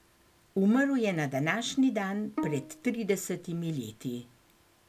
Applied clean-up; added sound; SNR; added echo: none; Bowed string instrument; 11 dB; none.